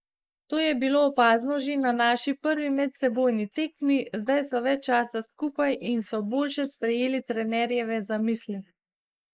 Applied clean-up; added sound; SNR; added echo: neural mask model Resemble Enhance denoiser.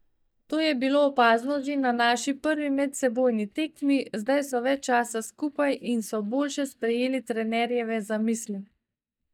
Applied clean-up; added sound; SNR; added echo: neural mask model DeepFilterNet 3.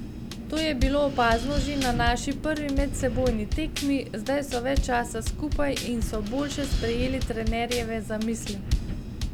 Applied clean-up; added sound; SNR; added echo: none; Wind + Drum kit; 2 dB; none.